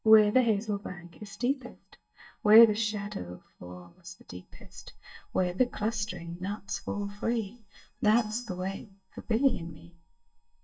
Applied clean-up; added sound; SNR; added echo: neural mask model DeepFilterNet 3.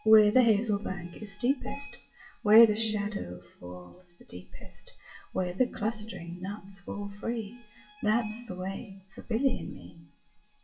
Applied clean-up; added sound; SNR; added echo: classical method WPE with log-MMSE.